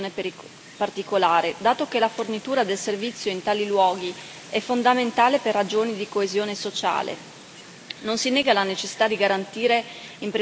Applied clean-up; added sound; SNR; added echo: none; Wind; 20 dB; none.